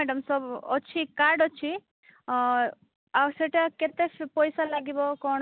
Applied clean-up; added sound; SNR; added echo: none; none; none; none.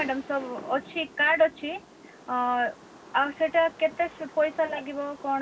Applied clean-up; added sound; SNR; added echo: none; Fireworks; 20 dB; reverberation time 0.4 s.